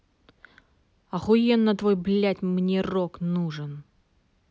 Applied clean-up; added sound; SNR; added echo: none; none; none; none.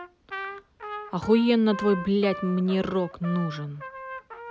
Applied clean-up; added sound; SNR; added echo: none; Trumpet; 13 dB; none.